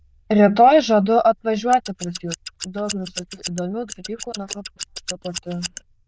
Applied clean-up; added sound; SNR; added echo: neural diffusion model UNIVERSE++.